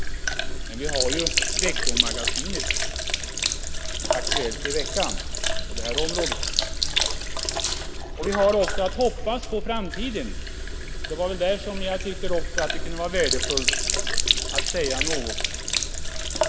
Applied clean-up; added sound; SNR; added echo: none; Sink (filling or washing); -4 dB; none.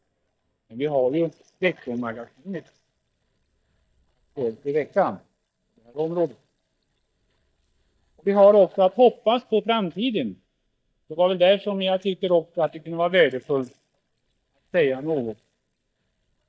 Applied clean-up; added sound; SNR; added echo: neural mask model DeepFilterNet 3.